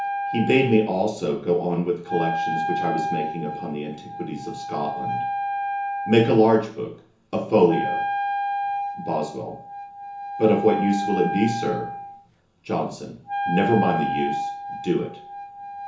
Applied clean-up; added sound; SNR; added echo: none; Wind instrument, woodwind instrument; 5 dB; reverberation time 0.7 s.